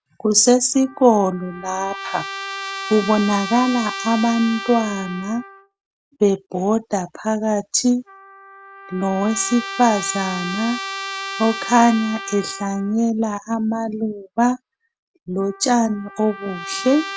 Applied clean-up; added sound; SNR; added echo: none; Trumpet; 12 dB; none.